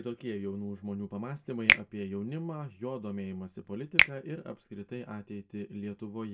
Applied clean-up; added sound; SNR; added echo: none; Finger snapping; -5 dB; reverberation time 0.1 s.